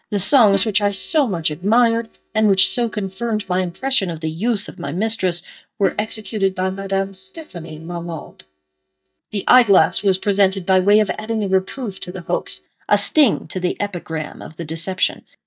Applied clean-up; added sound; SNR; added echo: neural mask model DeepFilterNet 3.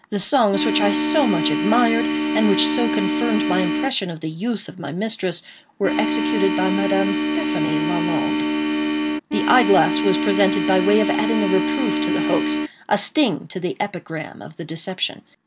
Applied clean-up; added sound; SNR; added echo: none; Organ; -1 dB; none.